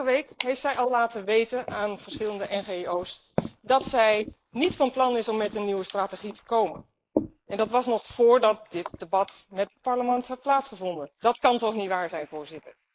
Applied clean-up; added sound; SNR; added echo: neural mask model Resemble Enhance denoiser.